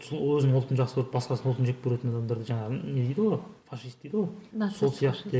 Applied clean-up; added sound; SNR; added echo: none; none; none; none.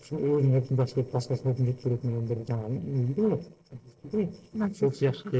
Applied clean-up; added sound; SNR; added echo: neural separator model SepFormer DNS4.